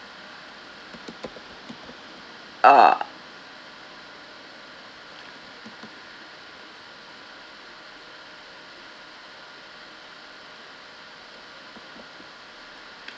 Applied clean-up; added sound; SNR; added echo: none; none; none; none.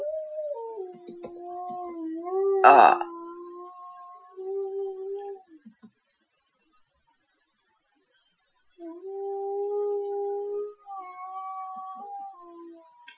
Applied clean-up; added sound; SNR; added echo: classical method Wiener filter.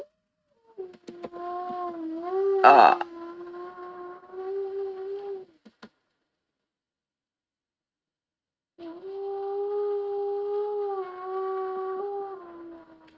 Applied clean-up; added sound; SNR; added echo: neural mask model RNNoise.